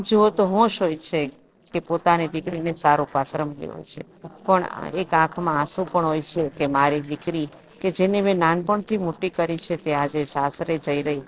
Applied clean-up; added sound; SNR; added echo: neural separator model SepFormer DNS4.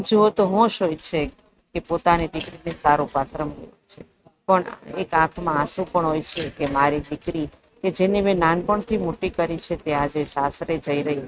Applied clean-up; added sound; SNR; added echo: neural mask model RNNoise.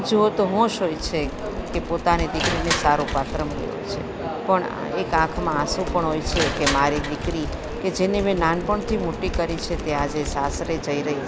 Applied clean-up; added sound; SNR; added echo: none; Crushing + Typing; 7 dB; none.